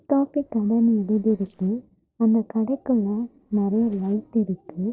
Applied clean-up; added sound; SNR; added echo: neural separator model SepFormer DNS4.